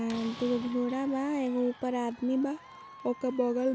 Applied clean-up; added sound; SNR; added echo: none; Applause / Crowd / Cheering + Slam; 17 dB; none.